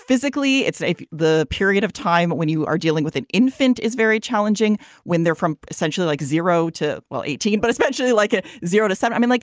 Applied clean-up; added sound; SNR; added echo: none; none; none; none.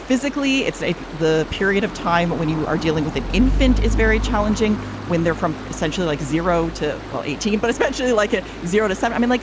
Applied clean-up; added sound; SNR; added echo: none; Stream; 6 dB; none.